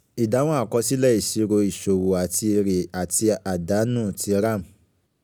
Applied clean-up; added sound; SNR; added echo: none; none; none; none.